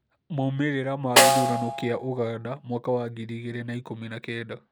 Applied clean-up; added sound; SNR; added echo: none; Snare drum; -4 dB; none.